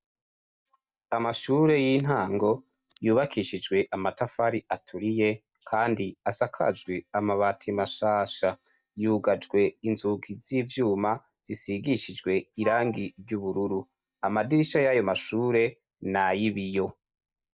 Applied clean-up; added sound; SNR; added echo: neural mask model DeepFilterNet 3.